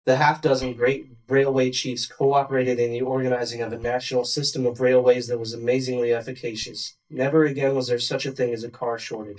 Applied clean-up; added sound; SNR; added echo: neural mask model DeepFilterNet 3.